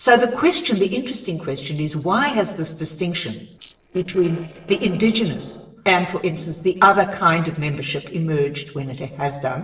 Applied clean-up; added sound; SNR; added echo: neural separator model SepFormer DNS4.